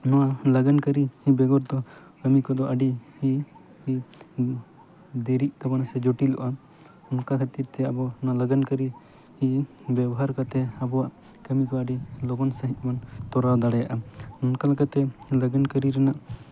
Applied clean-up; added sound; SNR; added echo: none; none; none; none.